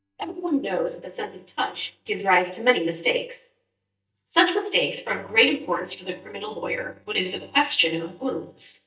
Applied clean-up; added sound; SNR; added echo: neural mask model DeepFilterNet 3.